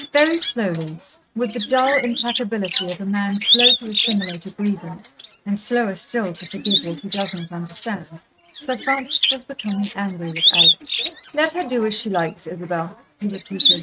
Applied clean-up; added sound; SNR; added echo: neural mask model RNNoise.